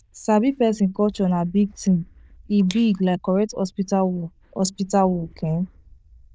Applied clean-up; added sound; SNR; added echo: neural diffusion model UNIVERSE++.